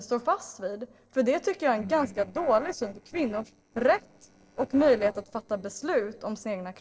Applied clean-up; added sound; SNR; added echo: neural separator model SepFormer DNS4.